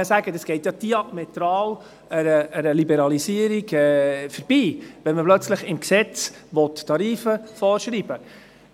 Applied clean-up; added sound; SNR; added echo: none; none; none; none.